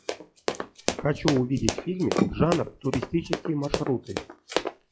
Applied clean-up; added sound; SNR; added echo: classical method log-MMSE.